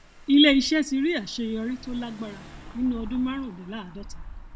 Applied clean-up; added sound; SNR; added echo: none; Engine / Car; 16 dB; none.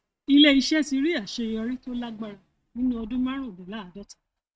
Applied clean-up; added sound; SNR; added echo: neural mask model RNNoise.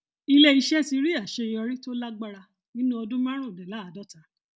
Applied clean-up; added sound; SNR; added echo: none; none; none; none.